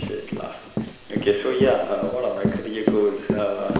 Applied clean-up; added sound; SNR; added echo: none; Run; 4 dB; reverberation time 1.1 s.